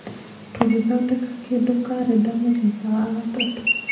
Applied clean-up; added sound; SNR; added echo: none; Chirp, tweet; 9 dB; reverberation time 0.7 s.